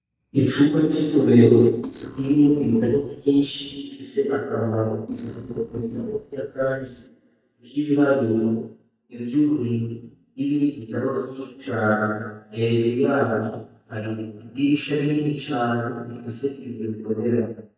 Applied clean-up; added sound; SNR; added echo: neural mask model DeepFilterNet 3.